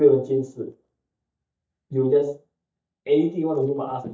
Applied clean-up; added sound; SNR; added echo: neural mask model DeepFilterNet 3.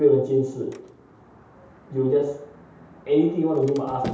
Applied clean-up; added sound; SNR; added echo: none; Sliding door; 18 dB; reverberation time 0.8 s.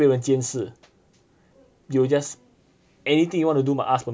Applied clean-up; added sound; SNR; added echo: none; none; none; none.